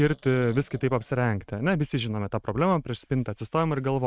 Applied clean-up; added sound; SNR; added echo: neural mask model RNNoise.